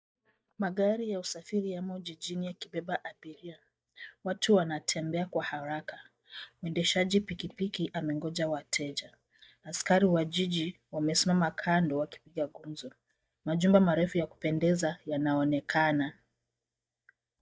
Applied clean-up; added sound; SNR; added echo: neural mask model DeepFilterNet 3.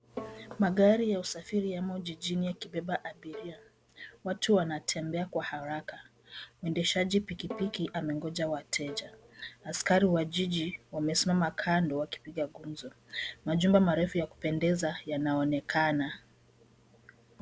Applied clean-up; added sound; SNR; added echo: none; Bowed string instrument + Bowed string instrument; 17 dB; none.